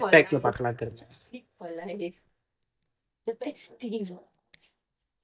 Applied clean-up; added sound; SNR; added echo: neural mask model DeepFilterNet 3.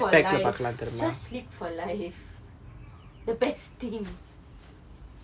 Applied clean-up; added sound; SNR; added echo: none; none; none; none.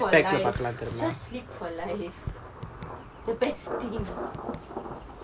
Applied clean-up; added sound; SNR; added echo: none; Thunder + Raindrop / Drip; 9 dB; none.